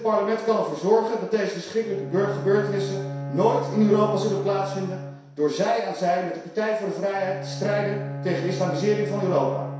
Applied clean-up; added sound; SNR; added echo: none; Bowed string instrument; 10 dB; reverberation time 0.7 s.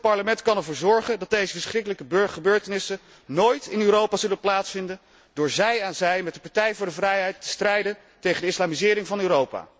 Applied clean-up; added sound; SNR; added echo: none; none; none; none.